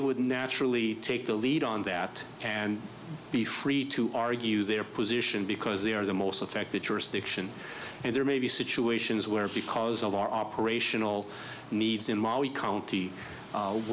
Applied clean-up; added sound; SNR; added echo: none; none; none; none.